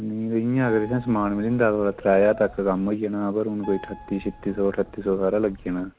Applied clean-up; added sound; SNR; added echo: none; Brass instrument + Keyboard (musical); 18 dB; none.